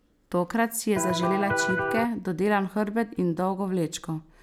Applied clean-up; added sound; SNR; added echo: none; Electric guitar; 0 dB; none.